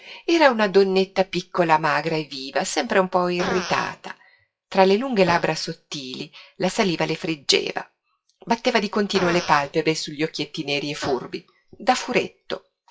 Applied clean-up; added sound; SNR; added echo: classical method WPE with log-MMSE.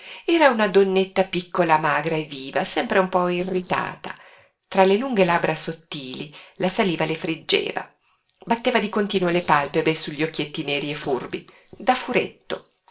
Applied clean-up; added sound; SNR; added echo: neural separator model SepFormer DNS4.